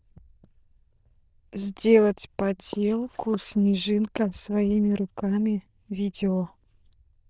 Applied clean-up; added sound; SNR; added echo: neural diffusion model UNIVERSE++.